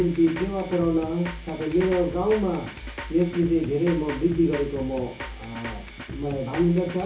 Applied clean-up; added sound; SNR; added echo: none; Drum kit; 12 dB; reverberation time 0.7 s.